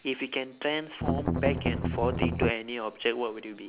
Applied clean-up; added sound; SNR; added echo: none; Strum; -3 dB; none.